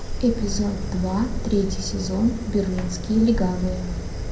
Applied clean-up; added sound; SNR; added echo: none; Fire; 4 dB; reverberation time 0.6 s.